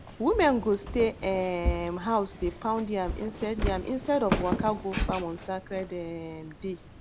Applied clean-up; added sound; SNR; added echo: none; Walk, footsteps; 5 dB; none.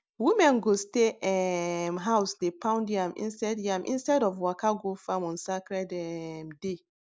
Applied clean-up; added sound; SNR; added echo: none; none; none; none.